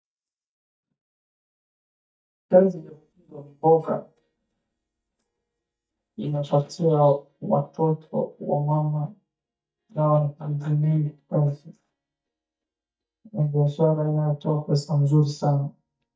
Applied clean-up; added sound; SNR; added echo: neural mask model DeepFilterNet 3.